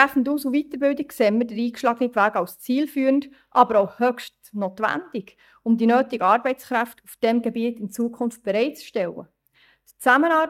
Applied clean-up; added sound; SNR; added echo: neural mask model DeepFilterNet 3.